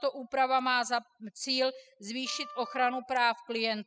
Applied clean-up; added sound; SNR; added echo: classical method spectral subtraction.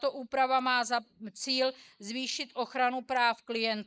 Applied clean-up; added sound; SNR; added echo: neural mask model Resemble Enhance denoiser.